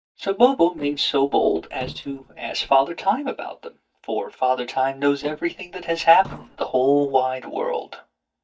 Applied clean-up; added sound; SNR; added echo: neural mask model DeepFilterNet 3.